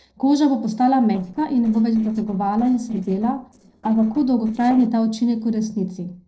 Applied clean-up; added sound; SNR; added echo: neural separator model SepFormer DNS4.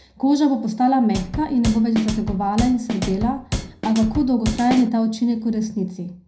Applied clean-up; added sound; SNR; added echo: none; Drum kit; 8 dB; reverberation time 0.4 s.